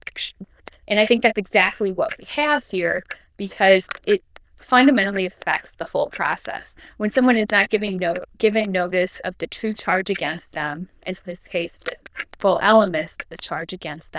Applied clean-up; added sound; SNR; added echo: neural diffusion model UNIVERSE++.